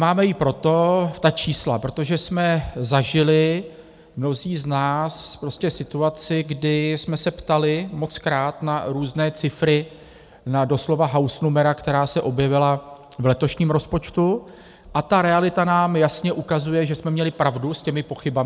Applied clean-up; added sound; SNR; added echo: none; none; none; none.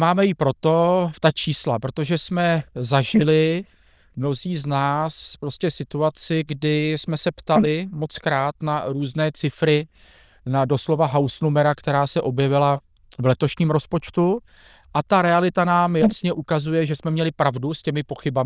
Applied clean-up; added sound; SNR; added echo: neural diffusion model UNIVERSE++.